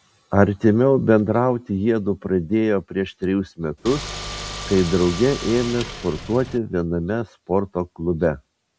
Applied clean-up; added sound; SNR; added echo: none; Car; 10 dB; none.